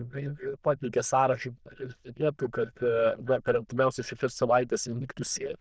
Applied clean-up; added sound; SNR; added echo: neural diffusion model UNIVERSE++.